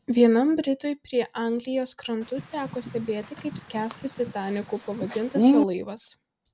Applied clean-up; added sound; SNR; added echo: none; Bird; 1 dB; none.